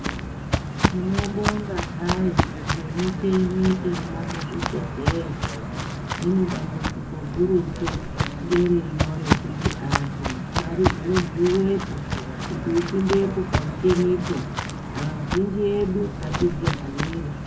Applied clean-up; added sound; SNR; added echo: none; Walk, footsteps; 2 dB; reverberation time 0.3 s.